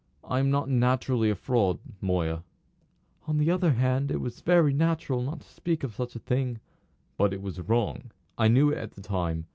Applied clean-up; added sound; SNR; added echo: none; none; none; none.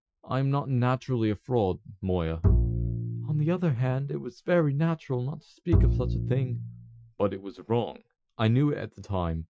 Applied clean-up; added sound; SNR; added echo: classical method Wiener filter.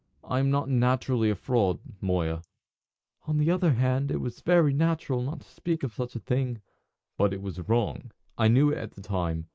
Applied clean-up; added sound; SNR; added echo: neural mask model Resemble Enhance denoiser.